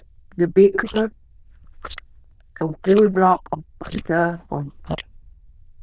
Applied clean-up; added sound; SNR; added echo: neural diffusion model UNIVERSE++.